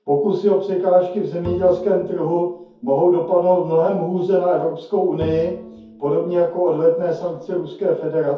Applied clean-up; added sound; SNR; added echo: none; Bowed string instrument; 19 dB; reverberation time 0.6 s.